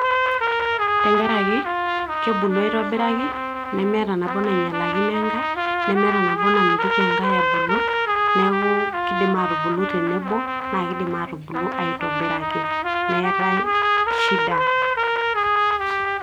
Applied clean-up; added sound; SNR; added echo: none; Trumpet; -3 dB; none.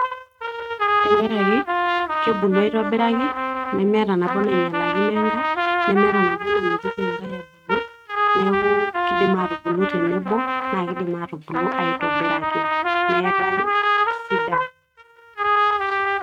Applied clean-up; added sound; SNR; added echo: neural mask model RNNoise.